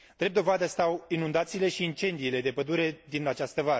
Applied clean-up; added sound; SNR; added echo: none; none; none; none.